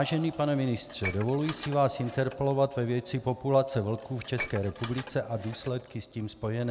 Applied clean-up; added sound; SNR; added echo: none; Dishes, pots, and pans; 14 dB; none.